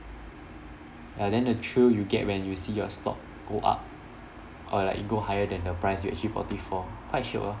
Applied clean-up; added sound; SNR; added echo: none; none; none; none.